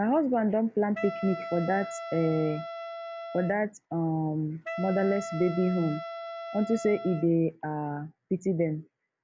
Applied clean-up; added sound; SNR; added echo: none; Wind instrument, woodwind instrument; 10 dB; none.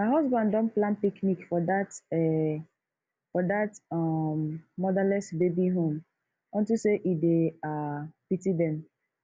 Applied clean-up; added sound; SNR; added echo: none; none; none; none.